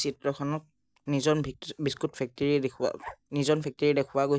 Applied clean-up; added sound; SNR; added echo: none; none; none; none.